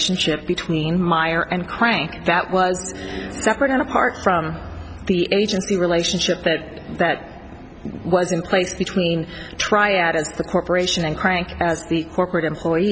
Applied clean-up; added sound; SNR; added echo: none; none; none; none.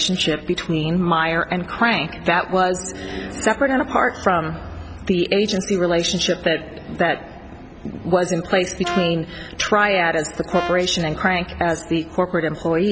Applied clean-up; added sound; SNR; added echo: none; Brass instrument; 10 dB; none.